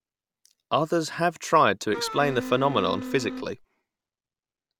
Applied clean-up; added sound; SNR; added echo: none; Wind instrument, woodwind instrument; 8 dB; none.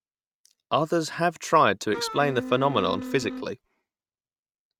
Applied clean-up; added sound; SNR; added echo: neural mask model RNNoise.